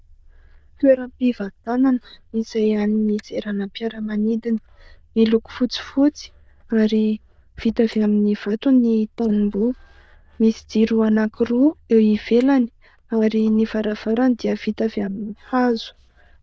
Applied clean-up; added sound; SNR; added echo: neural diffusion model UNIVERSE++.